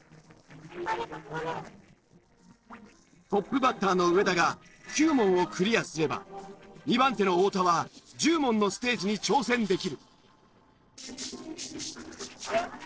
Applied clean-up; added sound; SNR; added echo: neural separator model SepFormer DNS4.